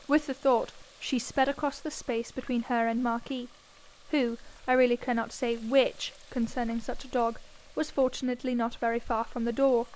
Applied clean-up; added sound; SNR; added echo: none; Water tap, faucet; 19 dB; none.